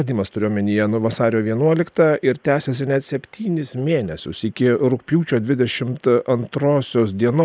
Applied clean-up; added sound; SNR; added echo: none; none; none; none.